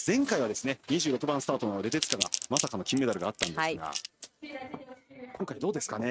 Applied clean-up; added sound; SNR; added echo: neural mask model RNNoise.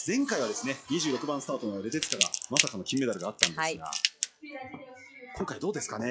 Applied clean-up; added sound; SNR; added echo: classical method log-MMSE.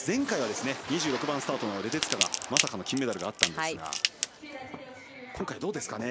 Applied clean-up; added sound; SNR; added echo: none; Crackle / Crushing; 0 dB; none.